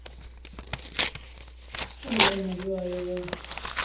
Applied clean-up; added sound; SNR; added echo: none; Tearing; -4 dB; reverberation time 0.6 s.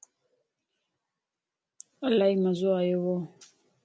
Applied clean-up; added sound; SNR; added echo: none; none; none; none.